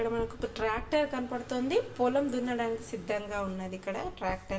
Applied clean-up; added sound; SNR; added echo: none; Knock; 17 dB; reverberation time 0.7 s.